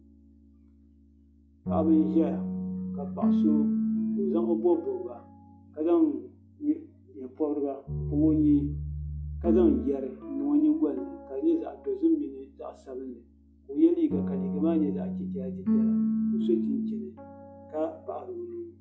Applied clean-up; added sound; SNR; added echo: classical method log-MMSE.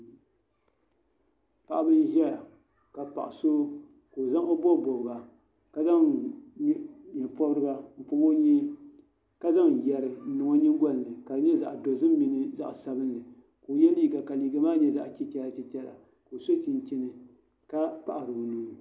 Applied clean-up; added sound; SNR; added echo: none; none; none; none.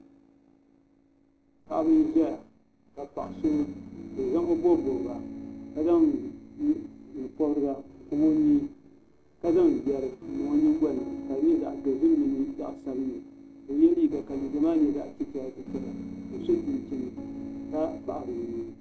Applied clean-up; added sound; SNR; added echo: neural separator model SepFormer DNS4.